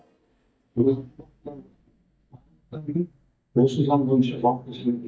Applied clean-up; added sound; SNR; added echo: neural mask model DeepFilterNet 3.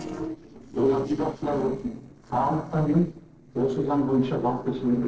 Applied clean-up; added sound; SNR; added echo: neural separator model SepFormer DNS4.